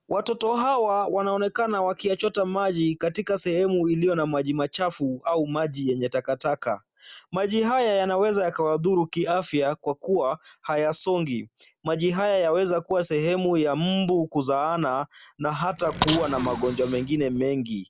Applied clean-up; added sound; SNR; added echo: none; Bicycle; 8 dB; none.